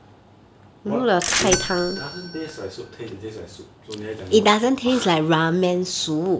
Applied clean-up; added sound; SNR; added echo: none; Bell / Mechanisms; 7 dB; none.